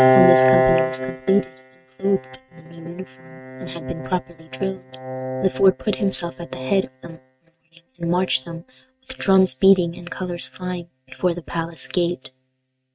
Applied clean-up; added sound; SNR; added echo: neural mask model RNNoise.